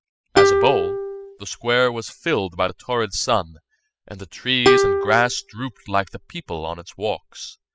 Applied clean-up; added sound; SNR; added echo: classical method spectral subtraction.